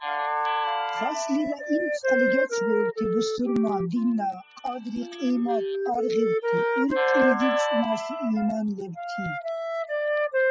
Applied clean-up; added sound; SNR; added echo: classical method spectral subtraction.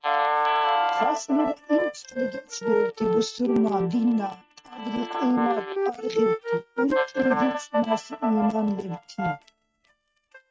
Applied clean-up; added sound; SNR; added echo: neural mask model RNNoise.